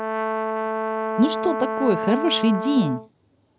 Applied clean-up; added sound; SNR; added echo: none; Brass instrument; 3 dB; none.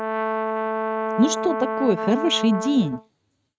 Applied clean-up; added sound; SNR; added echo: neural mask model RNNoise.